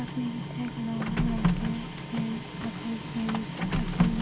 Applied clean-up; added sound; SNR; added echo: none; Printer; -3 dB; none.